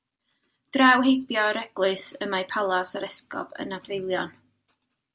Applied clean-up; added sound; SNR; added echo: none; none; none; none.